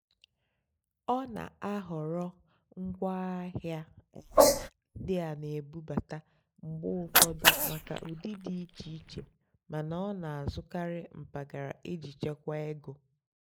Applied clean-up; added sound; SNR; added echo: neural mask model Resemble Enhance denoiser.